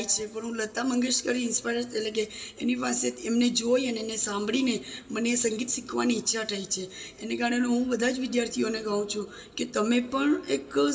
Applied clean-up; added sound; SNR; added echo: none; none; none; reverberation time 1.5 s.